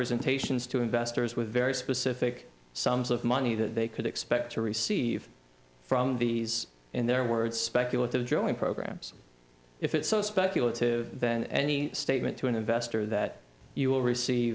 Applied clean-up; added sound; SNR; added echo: none; none; none; none.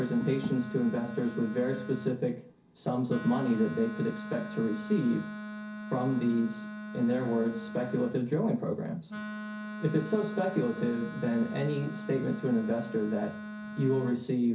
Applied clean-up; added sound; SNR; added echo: none; Wind instrument, woodwind instrument; 10 dB; reverberation time 0.3 s.